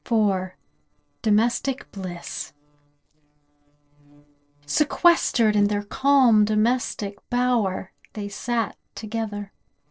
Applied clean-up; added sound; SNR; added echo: neural separator model SepFormer DNS4.